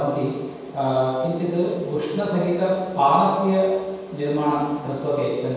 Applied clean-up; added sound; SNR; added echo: none; none; none; reverberation time 1.2 s.